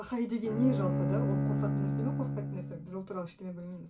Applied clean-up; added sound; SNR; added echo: none; Bowed string instrument; -3 dB; reverberation time 0.2 s.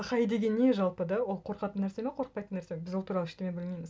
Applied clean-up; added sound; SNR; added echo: none; none; none; none.